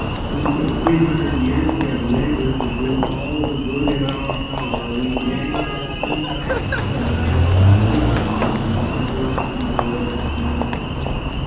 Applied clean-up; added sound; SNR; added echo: none; Engine; -3 dB; reverberation time 1.2 s.